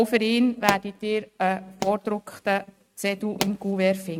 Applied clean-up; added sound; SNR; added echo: neural mask model RNNoise.